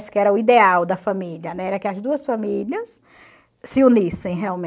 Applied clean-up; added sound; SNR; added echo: none; none; none; none.